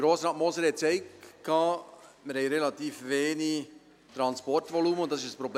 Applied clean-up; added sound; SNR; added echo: none; none; none; none.